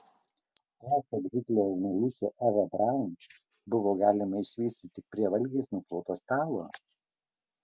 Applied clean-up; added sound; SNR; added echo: none; none; none; none.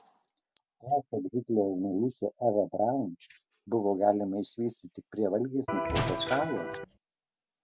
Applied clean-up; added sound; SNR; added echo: none; Squeak / Wood + Electric guitar; 1 dB; none.